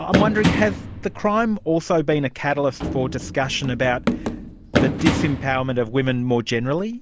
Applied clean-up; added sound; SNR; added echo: none; Run; 4 dB; none.